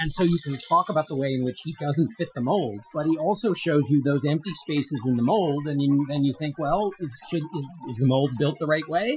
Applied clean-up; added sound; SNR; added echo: classical method Wiener filter.